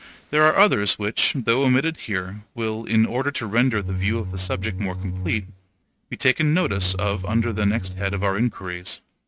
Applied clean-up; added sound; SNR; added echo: neural mask model RNNoise.